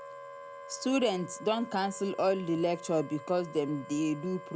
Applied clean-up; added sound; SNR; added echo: none; Wind instrument, woodwind instrument; 15 dB; none.